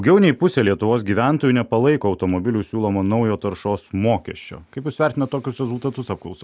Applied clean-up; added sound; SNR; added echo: none; none; none; none.